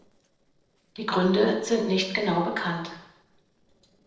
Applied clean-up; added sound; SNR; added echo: neural separator model SepFormer DNS4.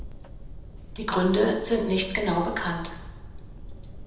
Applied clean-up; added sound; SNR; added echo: none; Fire; 11 dB; reverberation time 0.8 s.